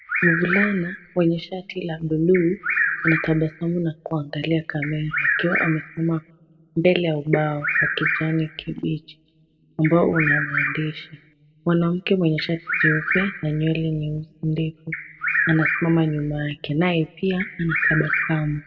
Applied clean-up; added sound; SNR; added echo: none; Bird vocalization, bird call, bird song; 4 dB; reverberation time 0.7 s.